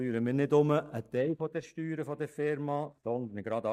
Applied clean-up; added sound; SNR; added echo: neural mask model DeepFilterNet 3.